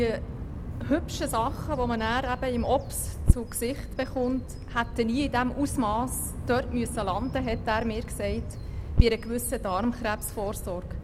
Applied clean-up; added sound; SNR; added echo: none; Bird vocalization, bird call, bird song; 2 dB; none.